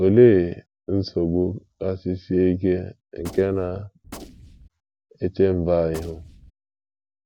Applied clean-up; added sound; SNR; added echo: none; Gunshot, gunfire; 19 dB; none.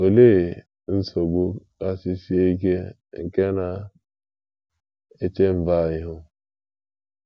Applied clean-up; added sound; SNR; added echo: none; none; none; none.